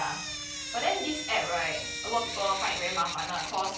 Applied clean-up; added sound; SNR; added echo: none; Drip / Sink (filling or washing); 5 dB; none.